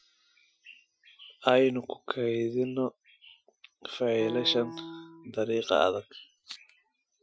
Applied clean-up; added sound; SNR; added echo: classical method Wiener filter.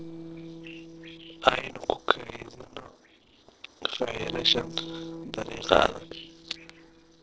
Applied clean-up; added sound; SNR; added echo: neural separator model SepFormer DNS4.